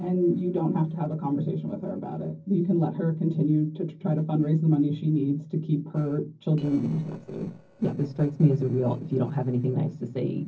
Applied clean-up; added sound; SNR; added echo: neural separator model SepFormer DNS4.